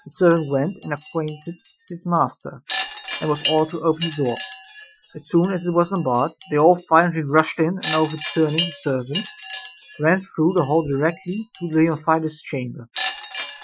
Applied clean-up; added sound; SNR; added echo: classical method Wiener filter.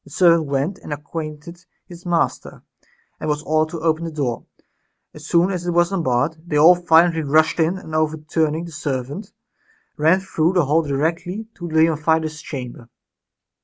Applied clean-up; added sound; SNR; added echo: none; none; none; none.